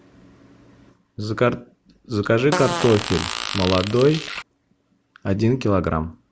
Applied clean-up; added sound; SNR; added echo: none; Fart; 5 dB; none.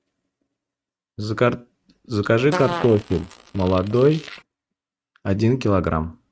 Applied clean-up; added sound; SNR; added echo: neural mask model RNNoise.